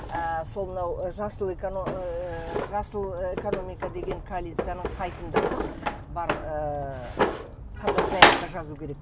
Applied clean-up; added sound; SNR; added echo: none; Drawer open or close; -3 dB; none.